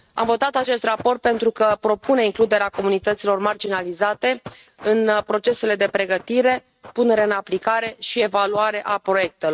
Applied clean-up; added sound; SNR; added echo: neural mask model RNNoise.